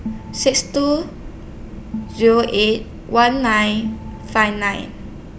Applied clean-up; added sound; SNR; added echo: none; Organ; 15 dB; none.